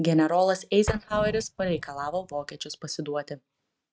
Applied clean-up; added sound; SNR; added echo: neural mask model RNNoise.